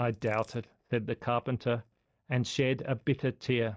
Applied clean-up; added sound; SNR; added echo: neural mask model DeepFilterNet 3.